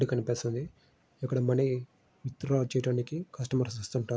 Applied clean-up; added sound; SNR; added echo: none; none; none; none.